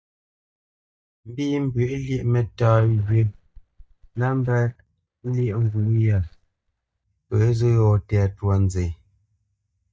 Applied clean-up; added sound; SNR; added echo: neural mask model DeepFilterNet 3.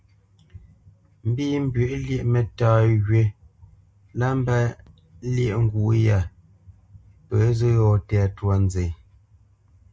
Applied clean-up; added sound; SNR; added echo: none; none; none; none.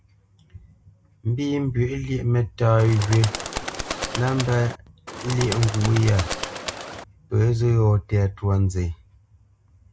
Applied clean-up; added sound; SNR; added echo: none; Bird; 8 dB; none.